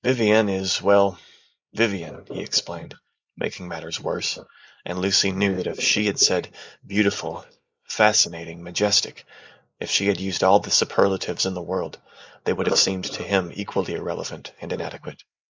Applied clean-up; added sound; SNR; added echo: neural mask model Resemble Enhance denoiser.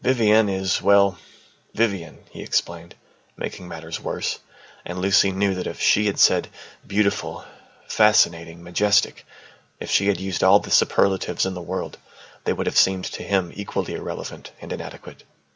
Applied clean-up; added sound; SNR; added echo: none; none; none; none.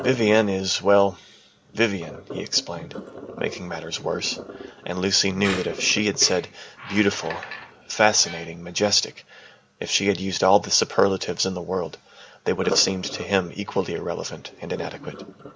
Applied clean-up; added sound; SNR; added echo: none; Sink (filling or washing) + Squeak; 14 dB; none.